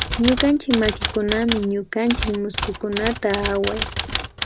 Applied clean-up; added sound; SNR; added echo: none; Typewriter; 5 dB; none.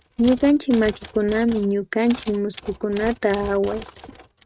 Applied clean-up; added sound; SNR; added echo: neural mask model RNNoise.